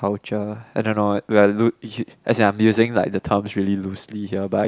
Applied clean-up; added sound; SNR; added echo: none; none; none; none.